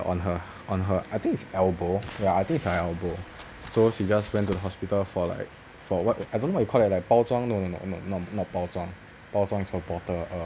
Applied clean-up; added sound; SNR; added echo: none; Crumpling, crinkling; 16 dB; none.